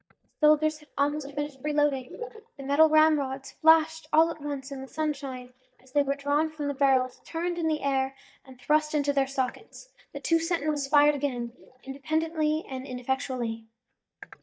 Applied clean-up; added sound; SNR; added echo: neural mask model DeepFilterNet 3.